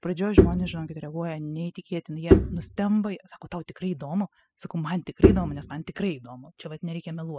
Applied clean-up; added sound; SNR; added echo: classical method spectral subtraction.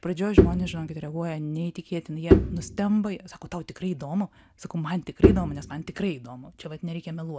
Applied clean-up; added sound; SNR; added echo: none; Bowed string instrument; -4 dB; none.